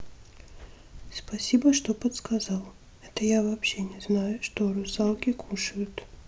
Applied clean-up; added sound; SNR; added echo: none; none; none; none.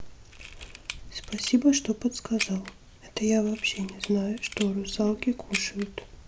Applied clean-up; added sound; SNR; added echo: none; Camera; 13 dB; none.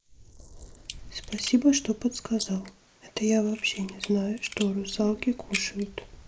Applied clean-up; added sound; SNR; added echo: neural mask model Resemble Enhance denoiser.